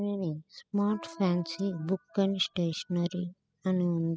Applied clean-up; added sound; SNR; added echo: classical method spectral subtraction.